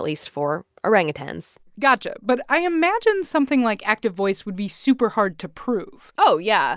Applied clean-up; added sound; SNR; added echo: none; none; none; none.